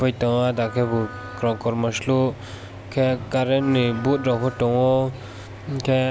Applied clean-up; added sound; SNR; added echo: none; Wind instrument, woodwind instrument; 19 dB; none.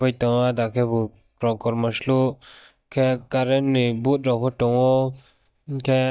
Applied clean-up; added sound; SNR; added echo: neural mask model DeepFilterNet 3.